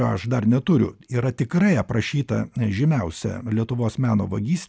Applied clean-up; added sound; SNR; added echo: none; none; none; none.